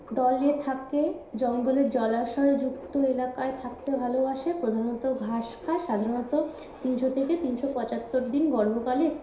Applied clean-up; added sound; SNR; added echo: none; Subway, metro, underground; 18 dB; reverberation time 0.7 s.